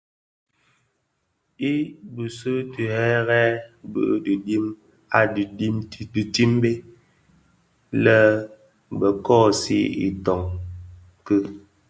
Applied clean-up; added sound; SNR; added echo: none; none; none; none.